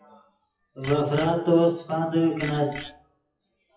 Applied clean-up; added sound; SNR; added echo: classical method WPE with log-MMSE.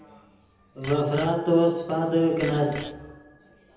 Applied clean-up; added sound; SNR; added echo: none; Bicycle bell; 18 dB; reverberation time 0.9 s.